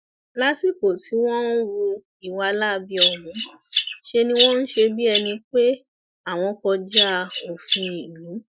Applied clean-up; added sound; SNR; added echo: classical method Wiener filter.